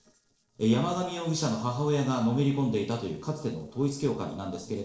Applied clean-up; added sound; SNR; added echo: neural separator model SepFormer DNS4.